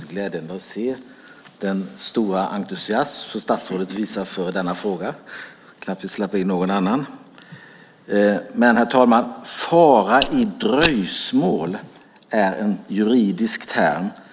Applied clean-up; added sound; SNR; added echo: neural mask model Resemble Enhance denoiser.